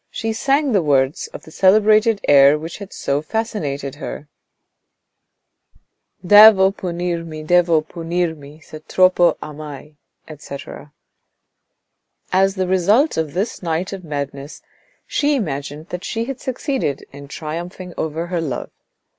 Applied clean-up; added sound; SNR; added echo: none; none; none; none.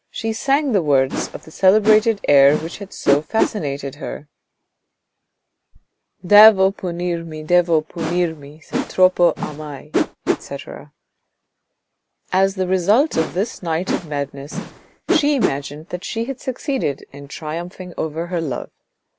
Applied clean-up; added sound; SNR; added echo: none; Whoosh, swoosh, swish; 6 dB; none.